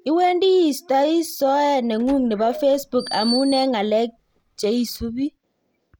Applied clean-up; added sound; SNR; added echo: none; Door; 15 dB; none.